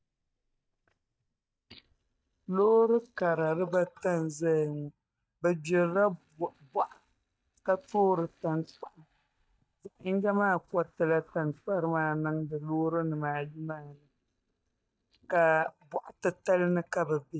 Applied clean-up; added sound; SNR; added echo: neural mask model DeepFilterNet 3.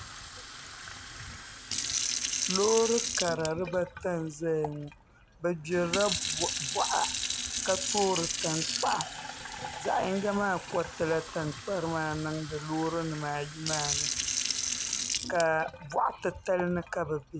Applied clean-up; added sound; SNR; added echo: none; Fill (with liquid) / Sink (filling or washing); 4 dB; none.